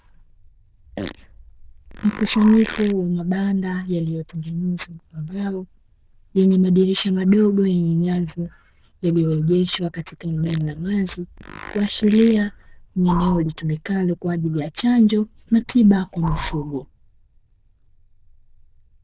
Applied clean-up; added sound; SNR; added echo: neural diffusion model UNIVERSE++.